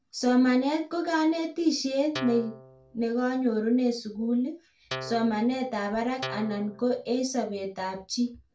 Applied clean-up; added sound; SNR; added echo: none; Guitar; 12 dB; reverberation time 0.2 s.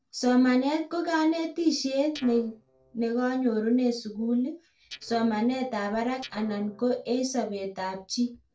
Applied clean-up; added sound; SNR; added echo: neural separator model SepFormer DNS4.